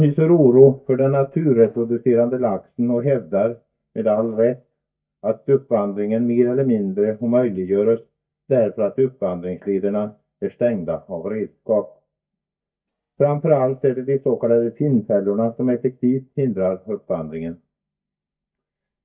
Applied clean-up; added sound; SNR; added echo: neural mask model DeepFilterNet 3.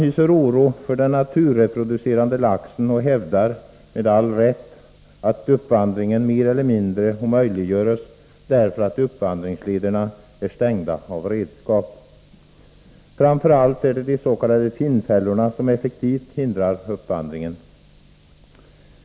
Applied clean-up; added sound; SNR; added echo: none; none; none; none.